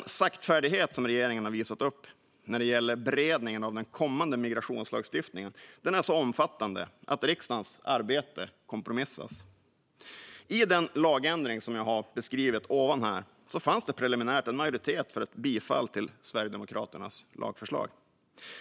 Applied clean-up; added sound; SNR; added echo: none; none; none; none.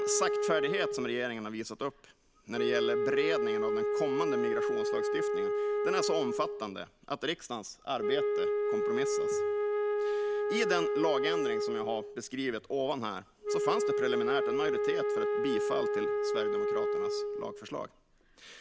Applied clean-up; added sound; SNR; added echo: none; Wind instrument, woodwind instrument; -4 dB; none.